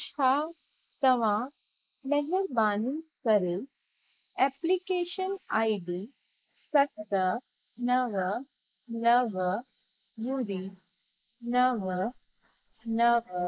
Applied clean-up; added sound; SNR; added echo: neural mask model Resemble Enhance denoiser.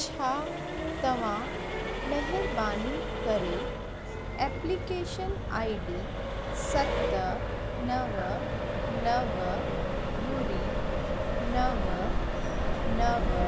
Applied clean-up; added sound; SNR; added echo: none; Accelerating, revving, vroom; -3 dB; none.